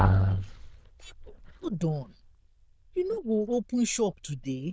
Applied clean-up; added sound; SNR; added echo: neural diffusion model UNIVERSE++.